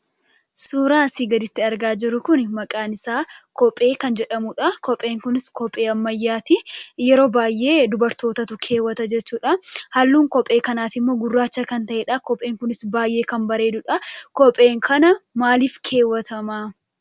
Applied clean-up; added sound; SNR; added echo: none; none; none; none.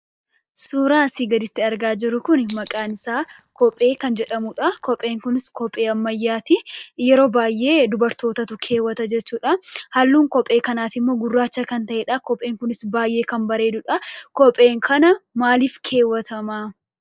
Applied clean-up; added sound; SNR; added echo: neural mask model DeepFilterNet 3.